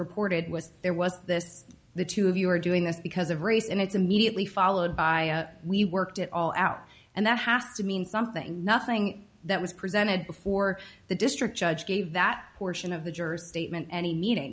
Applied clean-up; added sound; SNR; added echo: none; none; none; none.